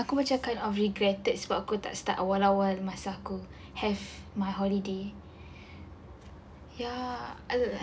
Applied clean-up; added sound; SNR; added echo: none; none; none; none.